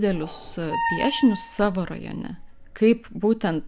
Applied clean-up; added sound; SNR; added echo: none; Squeak; 5 dB; none.